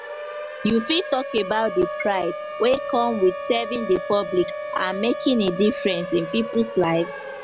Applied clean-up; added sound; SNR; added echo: none; Siren; 8 dB; none.